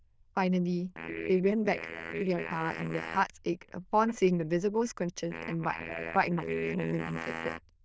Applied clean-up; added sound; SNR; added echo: neural diffusion model UNIVERSE++.